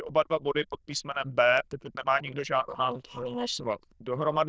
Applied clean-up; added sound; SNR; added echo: neural diffusion model UNIVERSE++.